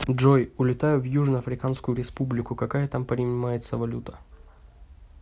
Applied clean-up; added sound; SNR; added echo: none; none; none; none.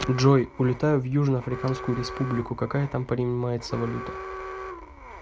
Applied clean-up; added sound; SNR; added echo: none; Alarm; 13 dB; none.